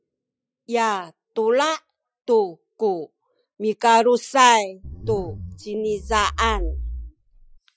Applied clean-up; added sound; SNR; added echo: classical method Wiener filter.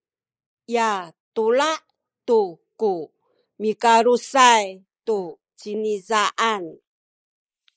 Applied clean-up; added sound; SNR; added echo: neural mask model Resemble Enhance denoiser.